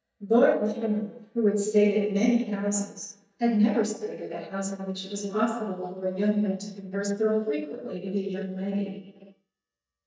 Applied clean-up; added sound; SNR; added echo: neural mask model DeepFilterNet 3.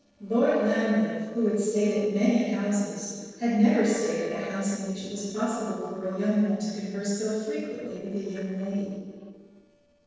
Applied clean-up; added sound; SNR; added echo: neural separator model SepFormer DNS4.